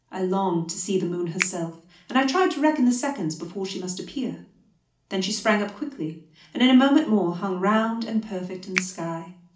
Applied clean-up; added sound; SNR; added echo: none; Finger snapping; 6 dB; reverberation time 0.4 s.